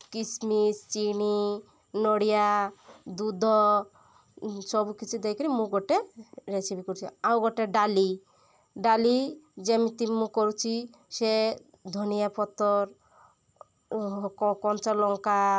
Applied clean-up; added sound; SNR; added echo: none; none; none; none.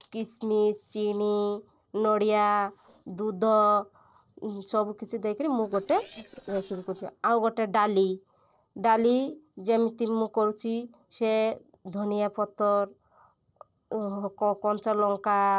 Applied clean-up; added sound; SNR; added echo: neural separator model SepFormer DNS4.